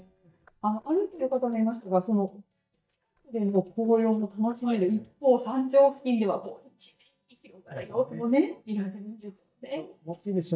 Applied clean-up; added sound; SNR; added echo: neural mask model DeepFilterNet 3.